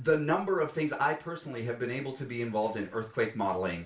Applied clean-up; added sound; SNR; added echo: none; none; none; reverberation time 0.3 s.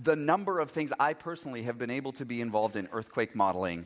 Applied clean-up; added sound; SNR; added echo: none; none; none; none.